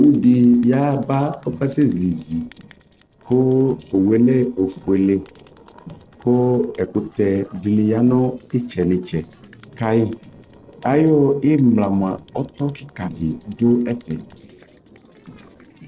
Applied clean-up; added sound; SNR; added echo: neural separator model SepFormer DNS4.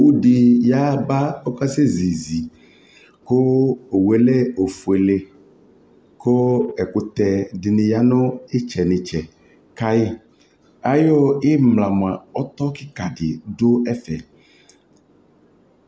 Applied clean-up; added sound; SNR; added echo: none; none; none; none.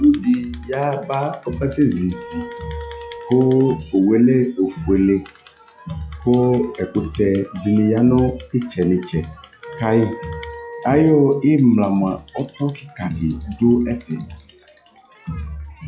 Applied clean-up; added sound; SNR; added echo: classical method log-MMSE.